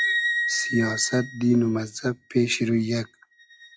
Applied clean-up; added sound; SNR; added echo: classical method log-MMSE.